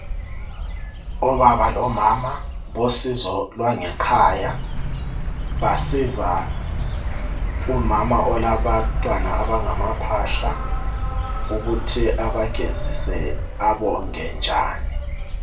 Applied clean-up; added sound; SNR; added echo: none; Insect; 3 dB; reverberation time 0.3 s.